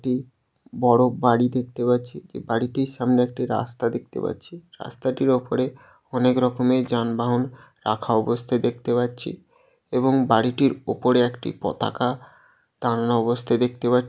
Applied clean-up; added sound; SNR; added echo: none; none; none; none.